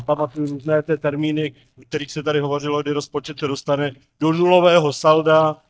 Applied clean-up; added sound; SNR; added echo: neural mask model DeepFilterNet 3.